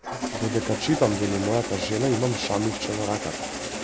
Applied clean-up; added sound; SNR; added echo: none; Engine starting; 4 dB; none.